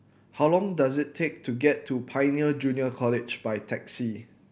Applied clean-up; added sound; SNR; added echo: none; none; none; none.